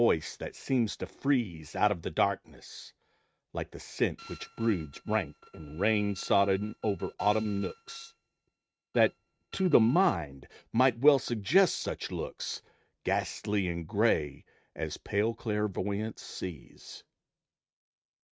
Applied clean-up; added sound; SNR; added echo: neural mask model RNNoise.